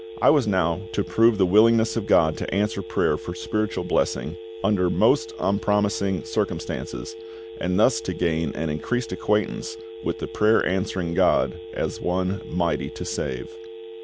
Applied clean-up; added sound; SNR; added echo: none; Telephone; 14 dB; none.